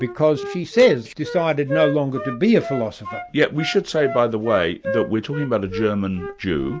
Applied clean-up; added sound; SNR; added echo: none; Wind instrument, woodwind instrument; 10 dB; none.